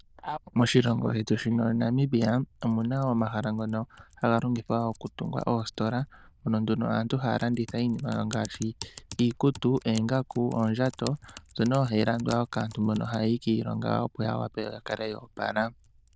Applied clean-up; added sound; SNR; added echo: neural diffusion model UNIVERSE++.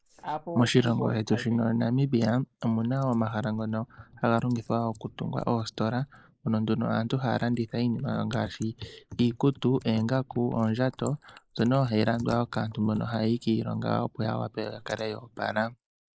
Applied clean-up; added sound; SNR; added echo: neural mask model Resemble Enhance denoiser.